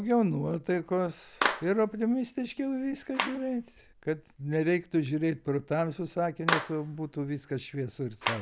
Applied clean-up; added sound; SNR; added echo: none; Clapping; 8 dB; none.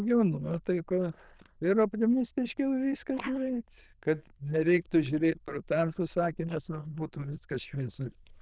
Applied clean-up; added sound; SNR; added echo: neural diffusion model UNIVERSE++.